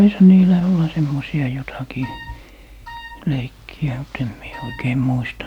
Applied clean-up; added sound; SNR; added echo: none; Wind instrument, woodwind instrument; 19 dB; none.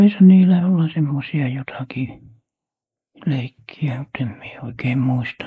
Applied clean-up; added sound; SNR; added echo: neural mask model Resemble Enhance denoiser.